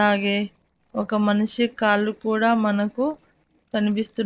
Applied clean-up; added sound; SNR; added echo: neural separator model SepFormer DNS4.